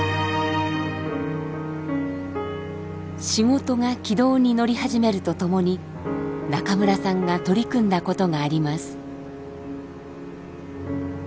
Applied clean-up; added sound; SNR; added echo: none; none; none; none.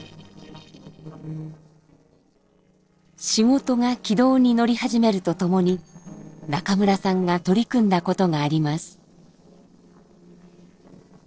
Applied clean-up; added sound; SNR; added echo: neural separator model SepFormer DNS4.